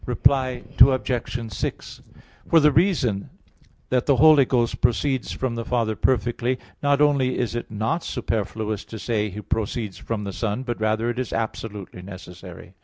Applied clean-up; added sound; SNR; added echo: none; none; none; none.